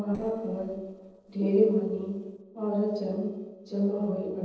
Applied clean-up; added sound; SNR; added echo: neural separator model SepFormer DNS4.